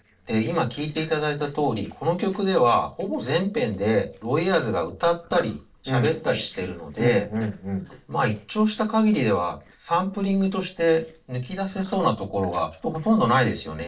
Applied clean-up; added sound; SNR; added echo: neural separator model SepFormer DNS4.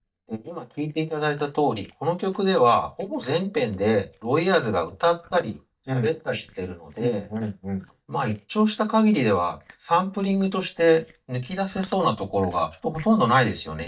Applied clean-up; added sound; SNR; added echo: neural mask model DeepFilterNet 3.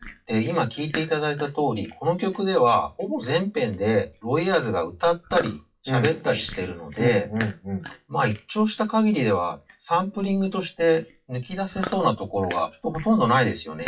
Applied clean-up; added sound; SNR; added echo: classical method WPE with log-MMSE.